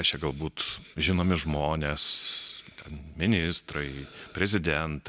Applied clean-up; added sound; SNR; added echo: none; none; none; none.